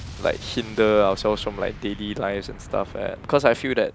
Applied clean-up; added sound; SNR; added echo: none; Explosion; 15 dB; none.